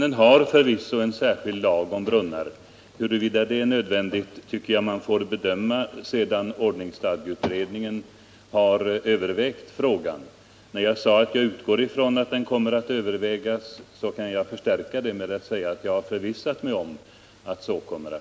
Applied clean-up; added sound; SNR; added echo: none; none; none; none.